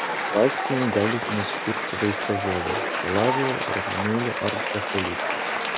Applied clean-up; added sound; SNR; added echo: none; Applause / Cheering; 0 dB; none.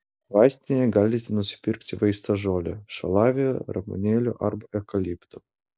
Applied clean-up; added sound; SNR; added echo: none; none; none; none.